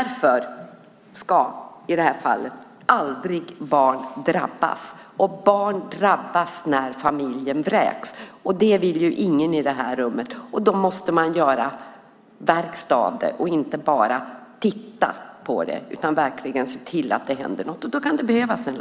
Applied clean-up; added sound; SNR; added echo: none; none; none; none.